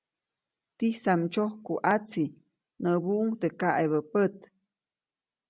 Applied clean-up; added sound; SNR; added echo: none; none; none; none.